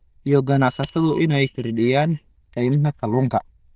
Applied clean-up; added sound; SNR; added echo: neural diffusion model UNIVERSE++.